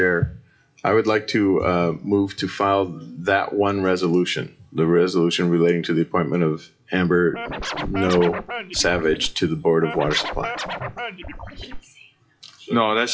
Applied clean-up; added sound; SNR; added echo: classical method WPE with log-MMSE.